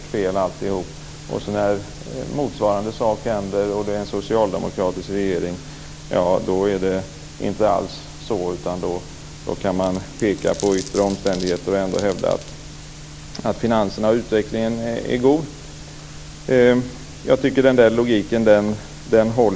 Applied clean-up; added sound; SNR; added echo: none; Glass; 18 dB; none.